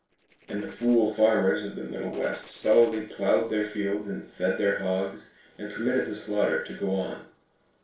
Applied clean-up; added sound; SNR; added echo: neural separator model SepFormer DNS4.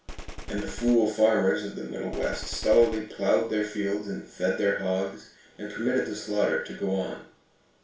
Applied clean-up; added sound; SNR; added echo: none; Gunshot, gunfire; 12 dB; reverberation time 0.3 s.